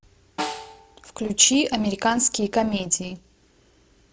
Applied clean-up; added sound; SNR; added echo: neural separator model SepFormer DNS4.